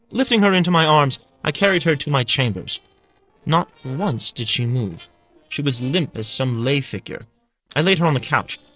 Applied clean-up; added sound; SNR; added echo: neural separator model SepFormer DNS4.